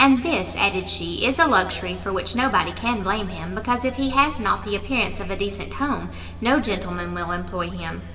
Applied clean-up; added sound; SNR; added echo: none; none; none; reverberation time 3.0 s.